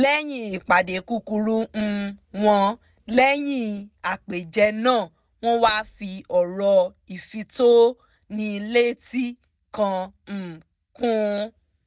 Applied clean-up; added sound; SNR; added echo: neural mask model DeepFilterNet 3.